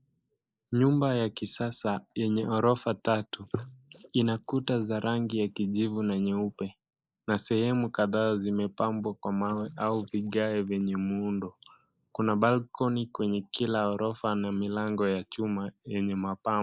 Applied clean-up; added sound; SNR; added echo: neural mask model Resemble Enhance denoiser.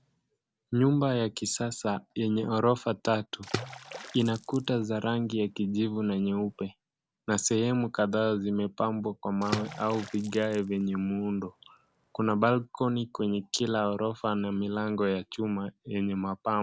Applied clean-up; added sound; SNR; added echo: none; Water / Splash, splatter; 14 dB; none.